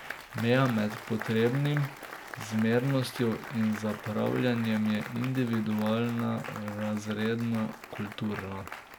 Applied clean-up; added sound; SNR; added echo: none; Applause; 13 dB; none.